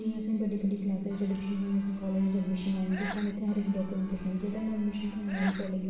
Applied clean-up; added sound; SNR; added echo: none; Sneeze / Church bell; 15 dB; reverberation time 0.6 s.